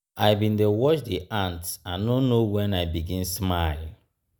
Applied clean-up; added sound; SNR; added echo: none; none; none; none.